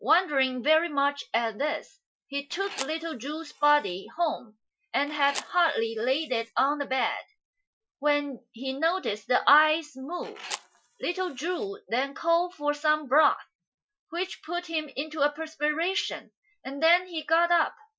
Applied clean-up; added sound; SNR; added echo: classical method Wiener filter.